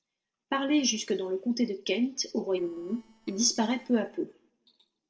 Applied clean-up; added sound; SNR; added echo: neural separator model SepFormer DNS4.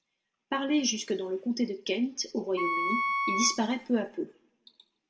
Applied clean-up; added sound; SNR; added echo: none; Wind instrument, woodwind instrument; 1 dB; reverberation time 0.5 s.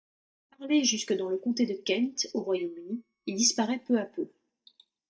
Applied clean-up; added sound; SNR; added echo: neural mask model DeepFilterNet 3.